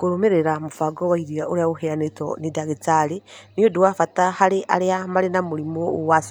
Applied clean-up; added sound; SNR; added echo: none; none; none; none.